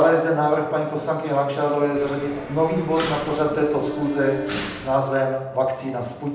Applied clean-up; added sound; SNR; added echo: none; Mechanisms; 9 dB; reverberation time 0.8 s.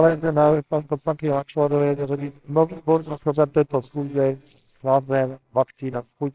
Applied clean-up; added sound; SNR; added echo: neural separator model SepFormer WHAMR!.